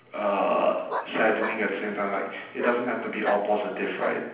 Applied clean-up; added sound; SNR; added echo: none; Bark; 10 dB; reverberation time 0.9 s.